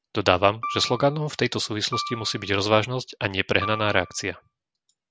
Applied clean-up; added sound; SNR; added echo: none; Piano; 12 dB; none.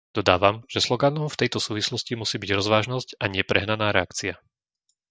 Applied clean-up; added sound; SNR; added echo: neural mask model DeepFilterNet 3.